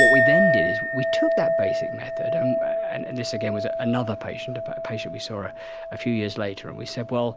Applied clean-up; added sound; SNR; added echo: none; Chink, clink; -4 dB; none.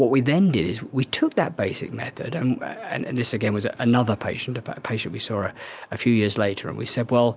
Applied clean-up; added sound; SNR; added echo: none; none; none; none.